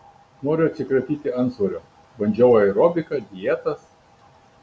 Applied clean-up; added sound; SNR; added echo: none; none; none; none.